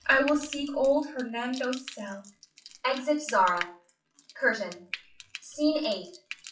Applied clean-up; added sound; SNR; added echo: classical method WPE with log-MMSE.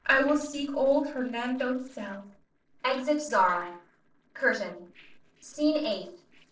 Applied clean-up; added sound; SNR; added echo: neural separator model SepFormer DNS4.